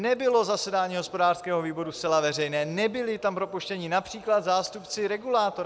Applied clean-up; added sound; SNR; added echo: none; none; none; none.